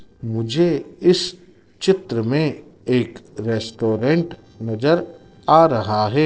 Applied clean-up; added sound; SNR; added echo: neural separator model SepFormer DNS4.